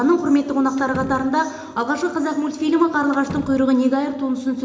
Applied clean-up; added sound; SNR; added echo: none; Slam; 18 dB; reverberation time 0.8 s.